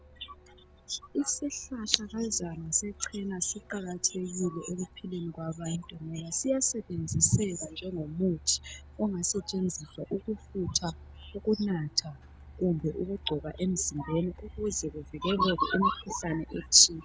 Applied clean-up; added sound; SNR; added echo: none; Truck; 20 dB; none.